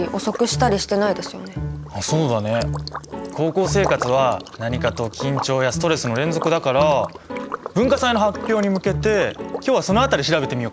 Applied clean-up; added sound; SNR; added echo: none; Liquid; 14 dB; none.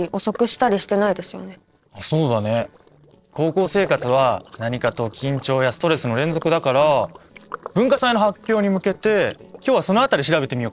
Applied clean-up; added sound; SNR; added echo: neural separator model SepFormer DNS4.